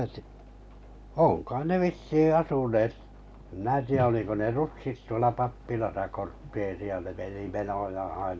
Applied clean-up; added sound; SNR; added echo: none; none; none; none.